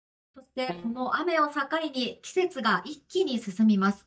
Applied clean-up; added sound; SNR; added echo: neural mask model DeepFilterNet 3.